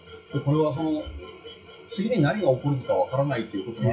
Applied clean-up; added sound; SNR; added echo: classical method WPE with log-MMSE.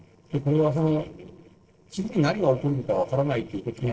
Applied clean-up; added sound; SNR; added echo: neural separator model SepFormer DNS4.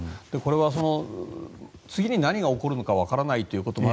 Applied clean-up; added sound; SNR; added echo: none; none; none; none.